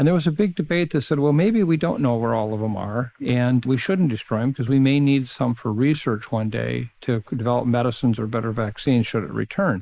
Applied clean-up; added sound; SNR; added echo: neural mask model Resemble Enhance denoiser.